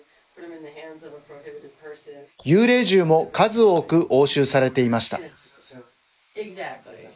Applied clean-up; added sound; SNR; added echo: neural mask model Resemble Enhance denoiser.